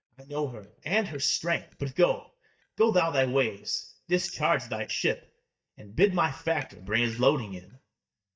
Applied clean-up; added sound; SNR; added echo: neural mask model DeepFilterNet 3.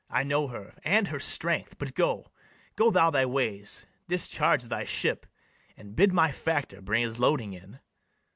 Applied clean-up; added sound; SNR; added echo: none; none; none; none.